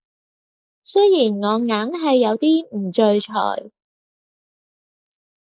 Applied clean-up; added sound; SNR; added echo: neural mask model Resemble Enhance denoiser.